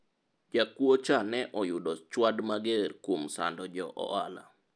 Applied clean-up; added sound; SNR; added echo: none; none; none; none.